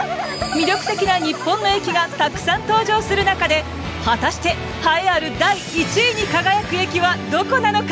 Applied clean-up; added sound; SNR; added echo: none; none; none; none.